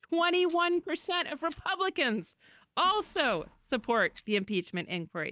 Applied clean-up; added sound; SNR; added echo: neural mask model DeepFilterNet 3.